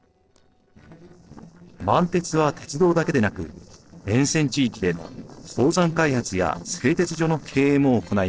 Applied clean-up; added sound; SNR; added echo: neural separator model SepFormer DNS4.